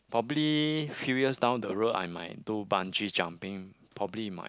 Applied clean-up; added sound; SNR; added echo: none; none; none; none.